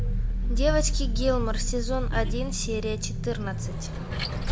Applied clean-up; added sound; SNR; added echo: none; Vehicle; -4 dB; none.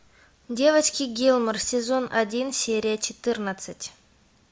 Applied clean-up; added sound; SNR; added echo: none; none; none; none.